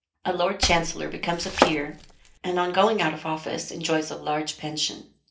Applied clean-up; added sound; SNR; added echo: none; Domestic sounds, home sounds; 2 dB; reverberation time 0.3 s.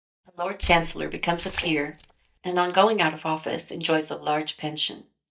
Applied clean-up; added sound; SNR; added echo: neural mask model DeepFilterNet 3.